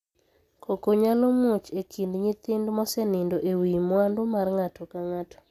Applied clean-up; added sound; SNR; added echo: none; none; none; none.